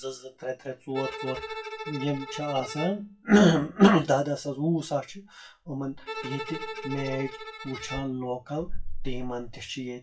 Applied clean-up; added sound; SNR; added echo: classical method WPE with log-MMSE.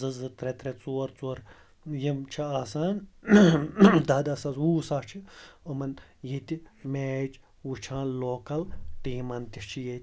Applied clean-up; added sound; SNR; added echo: none; none; none; none.